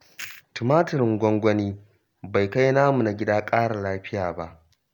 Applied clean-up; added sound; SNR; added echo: none; none; none; none.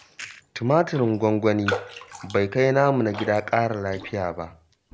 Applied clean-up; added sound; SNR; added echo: none; Raindrop; 14 dB; none.